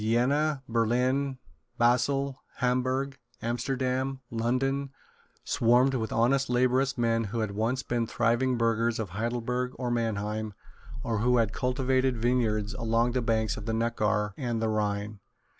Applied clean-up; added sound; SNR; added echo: none; Growling; 5 dB; none.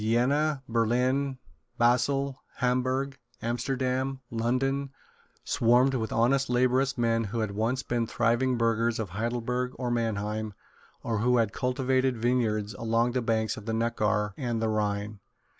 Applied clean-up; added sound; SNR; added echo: none; none; none; none.